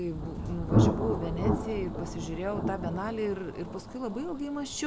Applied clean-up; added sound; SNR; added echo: none; Thunder; -3 dB; none.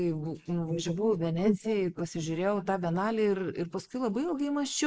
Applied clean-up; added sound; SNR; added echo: neural mask model Resemble Enhance denoiser.